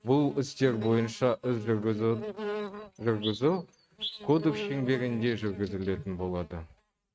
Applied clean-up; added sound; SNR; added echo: neural mask model RNNoise.